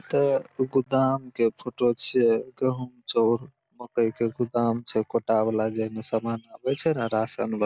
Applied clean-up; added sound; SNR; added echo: none; none; none; none.